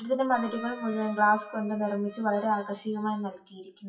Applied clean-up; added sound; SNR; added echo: classical method WPE with log-MMSE.